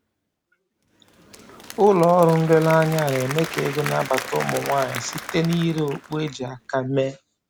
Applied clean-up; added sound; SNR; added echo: none; Applause / Crowd; 12 dB; none.